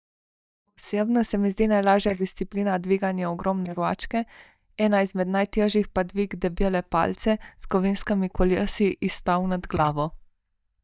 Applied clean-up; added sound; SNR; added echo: neural mask model DeepFilterNet 3.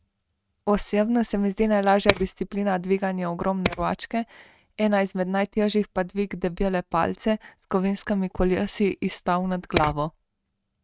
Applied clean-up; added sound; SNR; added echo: neural mask model RNNoise.